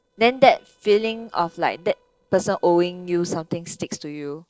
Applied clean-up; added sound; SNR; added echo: neural separator model SepFormer DNS4.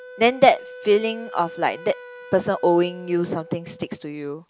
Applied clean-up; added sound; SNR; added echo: none; Wind instrument, woodwind instrument; 18 dB; none.